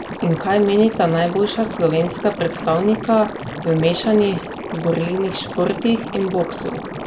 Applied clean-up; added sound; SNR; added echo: none; Liquid; 10 dB; none.